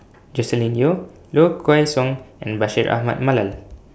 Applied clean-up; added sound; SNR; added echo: none; none; none; none.